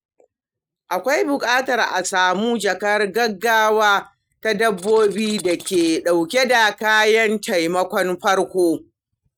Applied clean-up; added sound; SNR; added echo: neural mask model RNNoise.